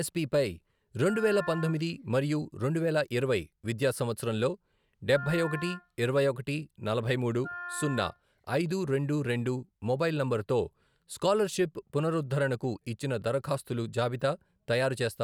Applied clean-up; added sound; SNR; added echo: none; Wind instrument, woodwind instrument; 13 dB; none.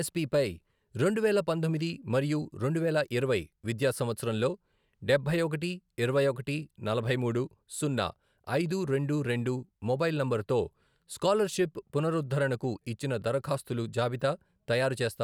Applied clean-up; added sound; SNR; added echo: none; none; none; none.